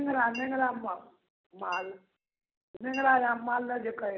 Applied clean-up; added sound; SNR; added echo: none; Chink, clink; 18 dB; none.